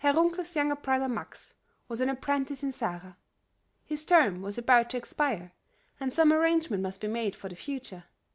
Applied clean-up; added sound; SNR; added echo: none; none; none; none.